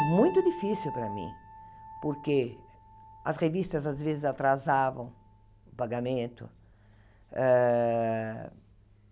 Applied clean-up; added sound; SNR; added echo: none; Piano; 14 dB; none.